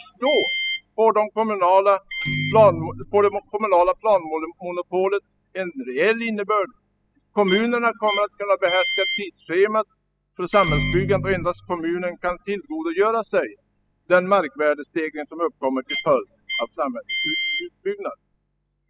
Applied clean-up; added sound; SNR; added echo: classical method spectral subtraction.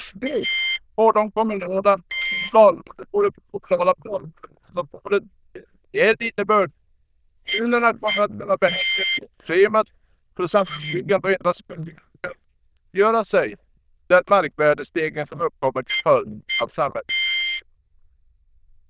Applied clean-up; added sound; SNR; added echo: neural diffusion model UNIVERSE++.